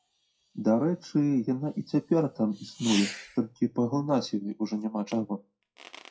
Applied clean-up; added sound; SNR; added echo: classical method WPE with log-MMSE.